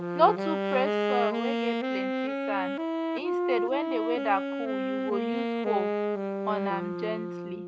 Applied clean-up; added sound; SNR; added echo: none; Wind instrument, woodwind instrument; -2 dB; none.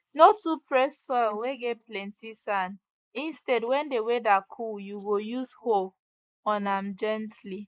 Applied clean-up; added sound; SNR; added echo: neural mask model Resemble Enhance denoiser.